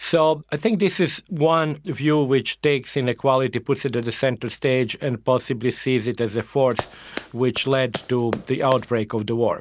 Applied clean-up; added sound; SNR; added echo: none; Run; 13 dB; none.